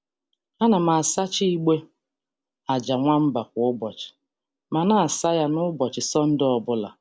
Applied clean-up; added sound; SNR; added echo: none; none; none; none.